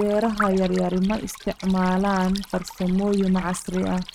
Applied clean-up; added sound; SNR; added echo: neural mask model RNNoise.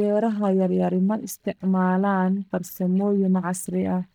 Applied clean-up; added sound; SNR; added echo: neural mask model DeepFilterNet 3.